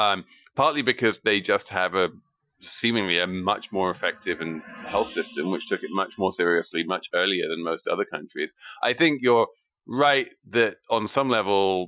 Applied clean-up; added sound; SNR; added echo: classical method Wiener filter.